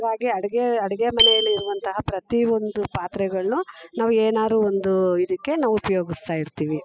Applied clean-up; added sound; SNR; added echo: classical method spectral subtraction.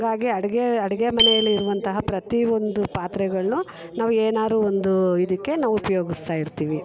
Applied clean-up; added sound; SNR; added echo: none; Bicycle bell; 9 dB; none.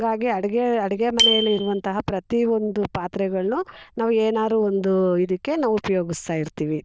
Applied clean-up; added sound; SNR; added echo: neural diffusion model UNIVERSE++.